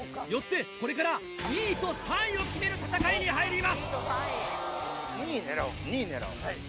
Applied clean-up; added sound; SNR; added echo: none; Piano + Whoosh, swoosh, swish; 12 dB; none.